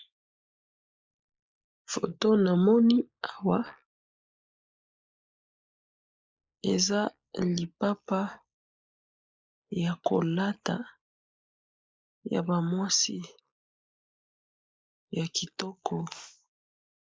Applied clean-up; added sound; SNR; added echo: neural mask model Resemble Enhance denoiser.